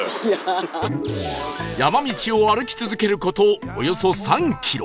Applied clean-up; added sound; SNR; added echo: none; none; none; none.